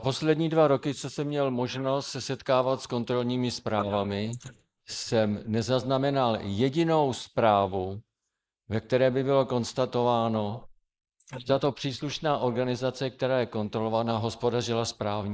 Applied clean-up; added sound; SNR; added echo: neural mask model Resemble Enhance denoiser.